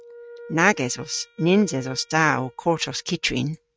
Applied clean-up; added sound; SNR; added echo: neural mask model RNNoise.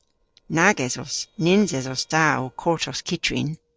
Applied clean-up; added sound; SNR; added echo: neural separator model SepFormer DNS4.